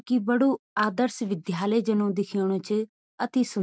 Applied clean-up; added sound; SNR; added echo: none; none; none; none.